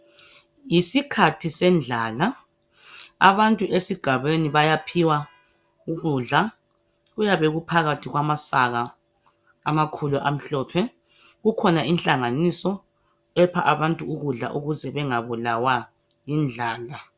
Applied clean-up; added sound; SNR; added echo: none; none; none; none.